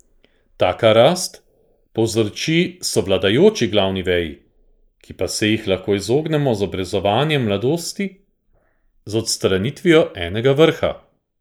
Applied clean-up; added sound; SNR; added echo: neural mask model Resemble Enhance denoiser.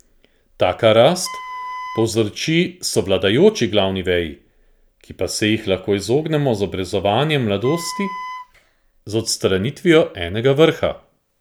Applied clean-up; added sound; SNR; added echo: none; Wind instrument, woodwind instrument; 14 dB; none.